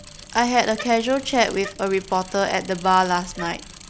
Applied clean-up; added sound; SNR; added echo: none; Bicycle; 17 dB; none.